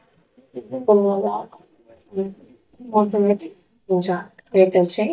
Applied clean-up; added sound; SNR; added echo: neural mask model DeepFilterNet 3.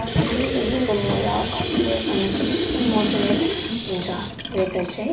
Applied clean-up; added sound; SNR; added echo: none; Sink (filling or washing) / Water tap, faucet; -2 dB; reverberation time 0.3 s.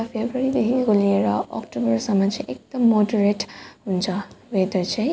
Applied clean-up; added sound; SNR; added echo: none; none; none; none.